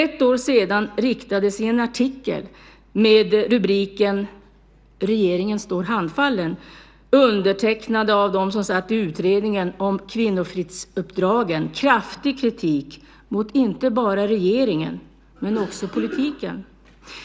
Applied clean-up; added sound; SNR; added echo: none; none; none; none.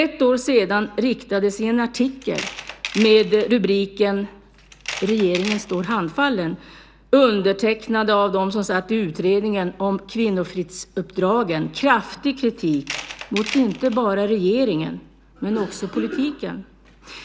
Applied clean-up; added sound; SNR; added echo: none; Tools; 13 dB; none.